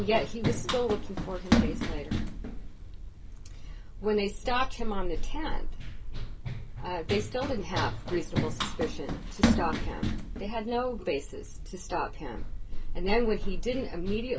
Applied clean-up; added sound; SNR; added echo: none; Run; -2 dB; reverberation time 0.2 s.